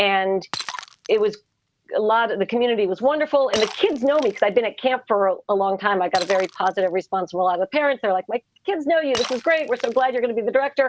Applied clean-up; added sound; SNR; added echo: none; Shatter; 17 dB; none.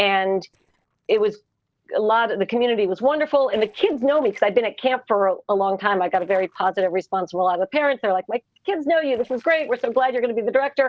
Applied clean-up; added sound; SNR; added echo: neural separator model SepFormer DNS4.